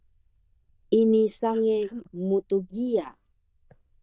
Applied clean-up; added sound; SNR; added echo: neural diffusion model UNIVERSE++.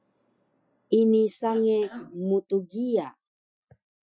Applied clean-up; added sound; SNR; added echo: classical method Wiener filter.